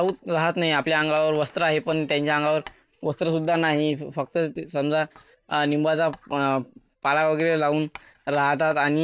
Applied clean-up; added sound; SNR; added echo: neural mask model DeepFilterNet 3.